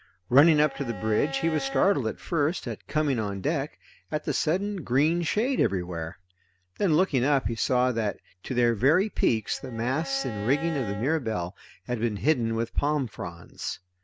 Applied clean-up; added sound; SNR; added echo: none; Bowed string instrument; 13 dB; none.